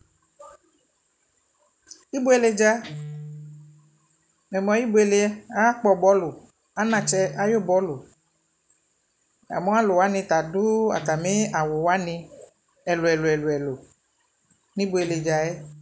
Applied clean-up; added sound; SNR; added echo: none; Guitar; 19 dB; none.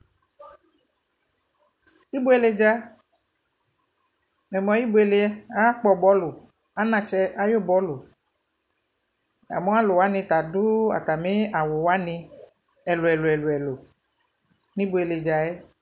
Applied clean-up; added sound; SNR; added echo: none; none; none; none.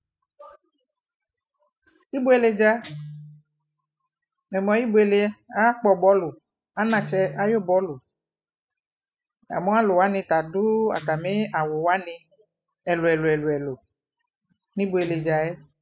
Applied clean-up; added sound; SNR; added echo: classical method spectral subtraction.